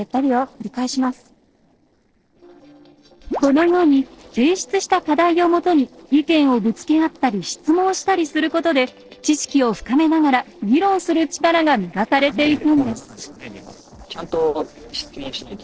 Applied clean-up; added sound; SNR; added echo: neural separator model SepFormer DNS4.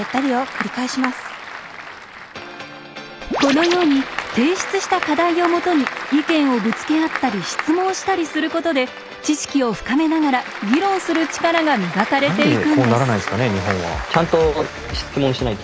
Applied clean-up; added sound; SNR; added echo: none; Applause / Crowd; 10 dB; none.